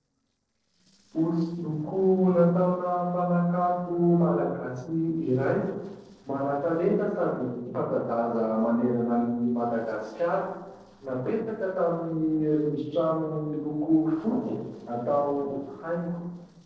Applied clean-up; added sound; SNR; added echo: neural separator model SepFormer DNS4.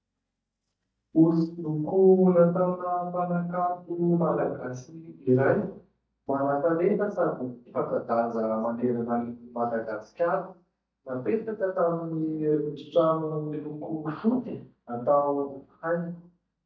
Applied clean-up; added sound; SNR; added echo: neural mask model DeepFilterNet 3.